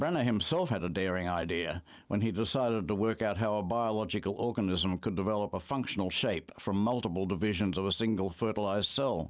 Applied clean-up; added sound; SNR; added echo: none; none; none; none.